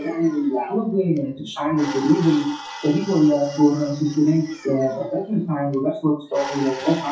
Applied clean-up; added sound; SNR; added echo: classical method WPE with log-MMSE.